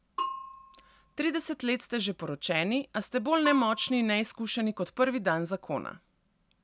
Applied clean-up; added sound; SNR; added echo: none; Bell / Percussion; 12 dB; none.